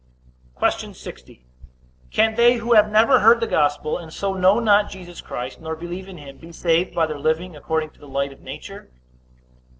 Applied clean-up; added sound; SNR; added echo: neural separator model SepFormer DNS4.